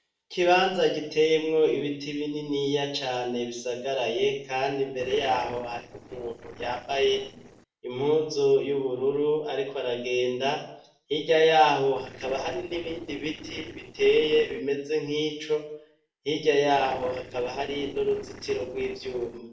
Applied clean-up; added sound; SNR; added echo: neural separator model SepFormer DNS4.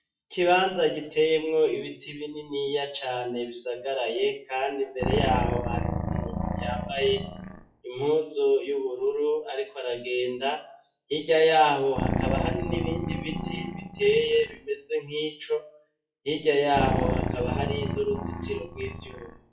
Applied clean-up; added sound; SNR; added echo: classical method WPE with log-MMSE.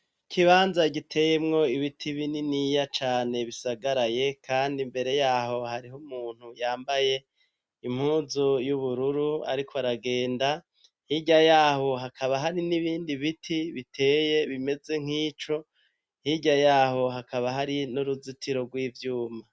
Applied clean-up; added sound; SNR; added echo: none; none; none; none.